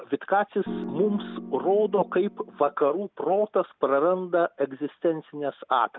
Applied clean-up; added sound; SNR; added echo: none; Piano; 11 dB; none.